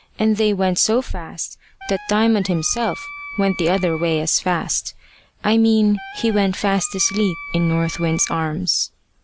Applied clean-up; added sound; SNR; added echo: none; Wind instrument, woodwind instrument; 15 dB; none.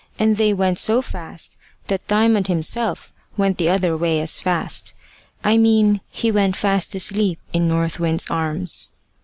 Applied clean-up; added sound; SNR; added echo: none; none; none; none.